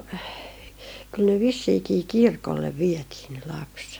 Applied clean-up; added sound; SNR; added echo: none; none; none; none.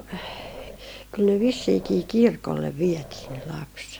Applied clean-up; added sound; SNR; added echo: none; Growling; 18 dB; none.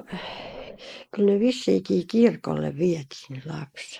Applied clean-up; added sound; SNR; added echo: neural mask model Resemble Enhance denoiser.